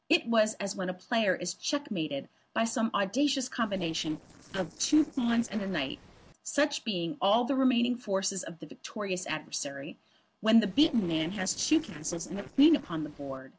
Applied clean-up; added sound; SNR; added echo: neural separator model SepFormer DNS4.